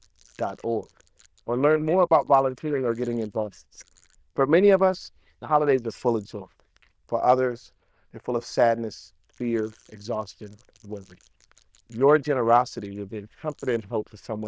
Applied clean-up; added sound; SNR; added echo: neural diffusion model UNIVERSE++.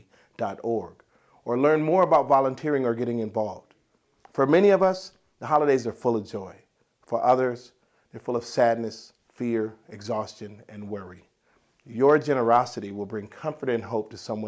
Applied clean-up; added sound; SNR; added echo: none; none; none; none.